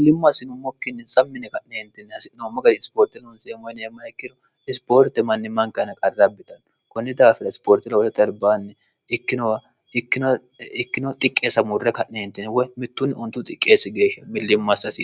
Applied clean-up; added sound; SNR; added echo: none; none; none; none.